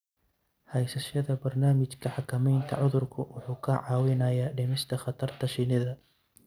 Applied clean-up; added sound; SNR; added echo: none; none; none; none.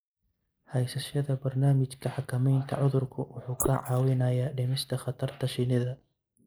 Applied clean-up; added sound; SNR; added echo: neural mask model Resemble Enhance denoiser.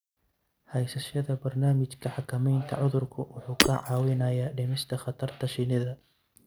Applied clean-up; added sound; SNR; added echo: none; Shatter; 2 dB; none.